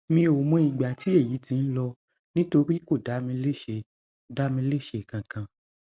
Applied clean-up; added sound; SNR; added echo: none; none; none; none.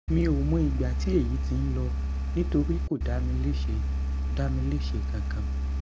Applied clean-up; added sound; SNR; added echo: none; Engine; -3 dB; none.